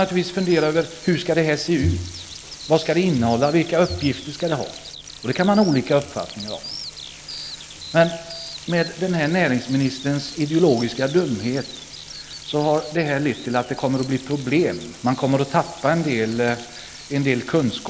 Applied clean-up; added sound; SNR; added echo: none; Frying (food) + Bird vocalization, bird call, bird song; 16 dB; none.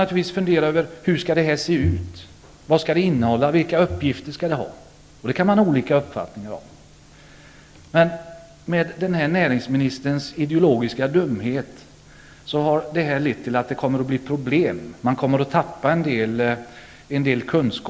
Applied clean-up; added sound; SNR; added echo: none; none; none; none.